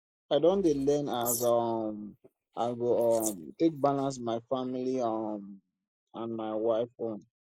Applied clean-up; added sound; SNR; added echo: neural mask model Resemble Enhance denoiser.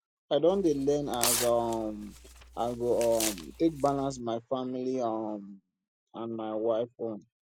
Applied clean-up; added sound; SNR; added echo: none; Tearing; 7 dB; none.